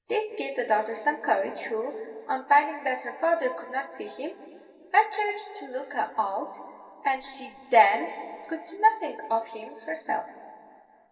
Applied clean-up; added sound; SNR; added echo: none; none; none; reverberation time 2.6 s.